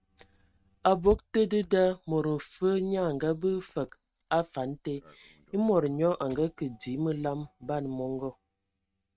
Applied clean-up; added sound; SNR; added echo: neural mask model RNNoise.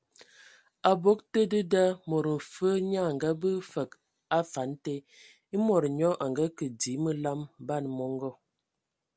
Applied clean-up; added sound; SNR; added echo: none; none; none; none.